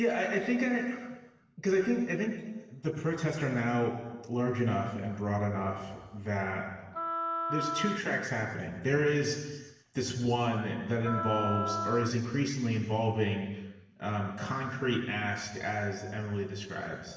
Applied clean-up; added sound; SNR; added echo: none; Wind instrument, woodwind instrument; 4 dB; reverberation time 1.2 s.